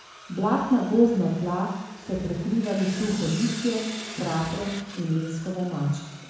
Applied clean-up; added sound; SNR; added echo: none; Sawing; 15 dB; reverberation time 1.1 s.